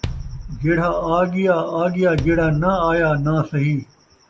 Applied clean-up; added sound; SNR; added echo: none; Bass drum; 13 dB; none.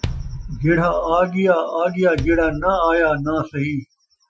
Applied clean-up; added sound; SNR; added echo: classical method Wiener filter.